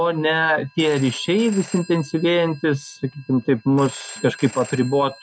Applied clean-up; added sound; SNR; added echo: none; Telephone; 19 dB; none.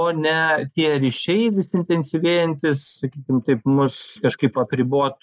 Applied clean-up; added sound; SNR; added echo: neural mask model Resemble Enhance denoiser.